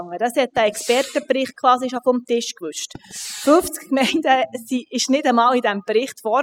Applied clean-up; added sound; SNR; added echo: classical method spectral subtraction.